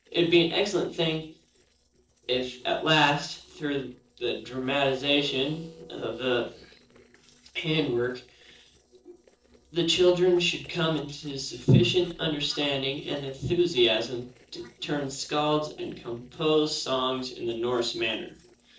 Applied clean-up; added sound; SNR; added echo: neural separator model SepFormer DNS4.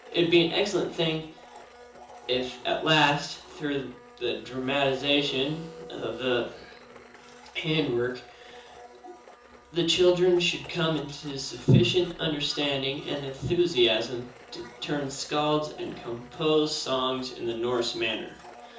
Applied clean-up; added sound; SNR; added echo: none; Domestic sounds, home sounds; 20 dB; reverberation time 0.6 s.